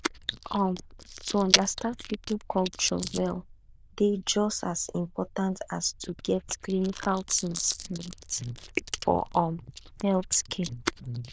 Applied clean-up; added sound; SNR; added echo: neural diffusion model UNIVERSE++.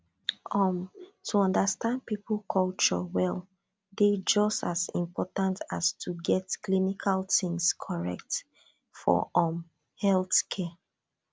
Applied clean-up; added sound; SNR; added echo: none; none; none; none.